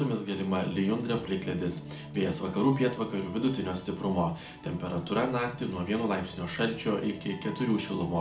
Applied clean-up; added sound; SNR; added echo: none; none; none; reverberation time 0.4 s.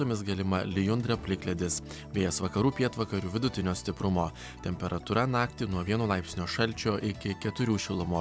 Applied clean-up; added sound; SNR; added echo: none; none; none; none.